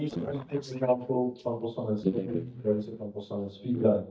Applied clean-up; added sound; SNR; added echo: neural mask model DeepFilterNet 3.